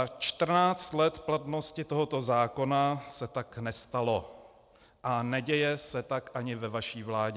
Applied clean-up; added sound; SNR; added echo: none; none; none; none.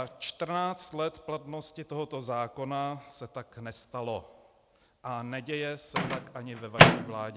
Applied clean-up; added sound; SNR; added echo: none; Microwave oven; -4 dB; none.